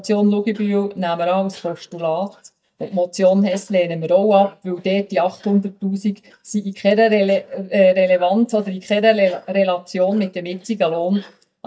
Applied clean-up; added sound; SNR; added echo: neural mask model DeepFilterNet 3.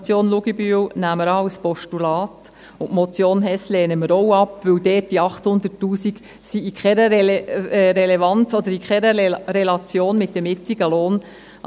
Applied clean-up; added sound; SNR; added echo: none; none; none; none.